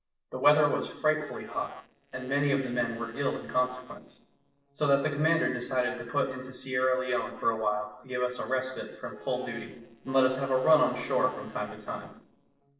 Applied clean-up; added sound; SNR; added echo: neural separator model SepFormer DNS4.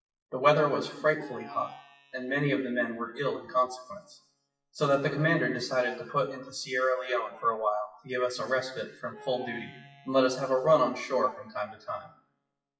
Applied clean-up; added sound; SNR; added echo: classical method WPE with log-MMSE.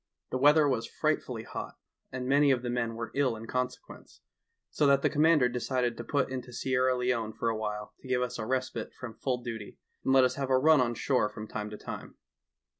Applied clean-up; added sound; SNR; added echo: none; none; none; none.